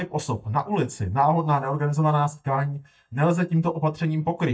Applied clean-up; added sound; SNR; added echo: neural mask model DeepFilterNet 3.